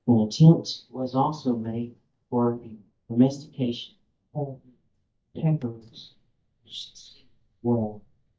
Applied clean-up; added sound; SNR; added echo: neural mask model DeepFilterNet 3.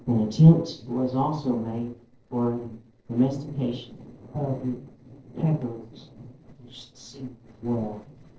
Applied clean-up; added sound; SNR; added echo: neural separator model SepFormer DNS4.